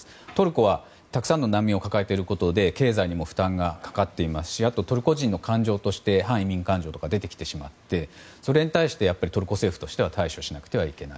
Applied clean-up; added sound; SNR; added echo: none; none; none; none.